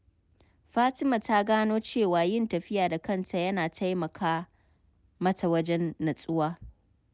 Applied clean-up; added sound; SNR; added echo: none; none; none; none.